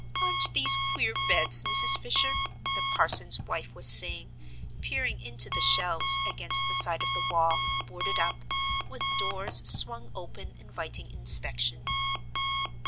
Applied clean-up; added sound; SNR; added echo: none; Alarm; 5 dB; none.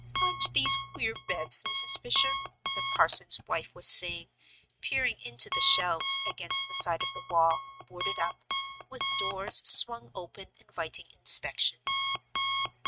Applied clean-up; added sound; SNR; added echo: neural mask model RNNoise.